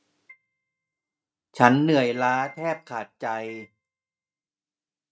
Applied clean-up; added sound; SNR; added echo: neural mask model RNNoise.